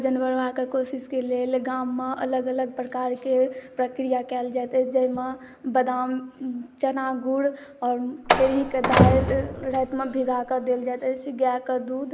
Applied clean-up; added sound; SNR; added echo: none; Slam; -1 dB; none.